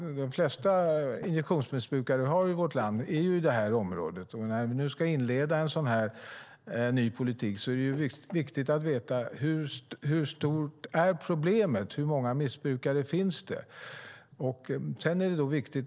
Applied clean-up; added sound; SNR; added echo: neural separator model SepFormer DNS4.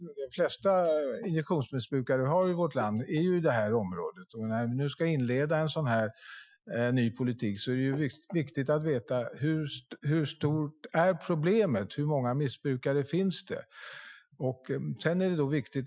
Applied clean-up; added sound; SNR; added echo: classical method Wiener filter.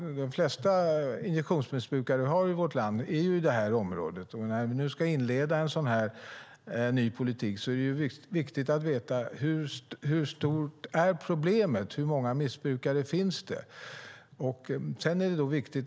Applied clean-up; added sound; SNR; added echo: none; none; none; none.